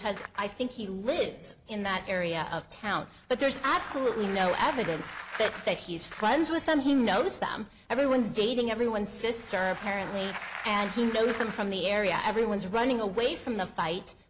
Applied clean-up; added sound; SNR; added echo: none; Bicycle; 15 dB; none.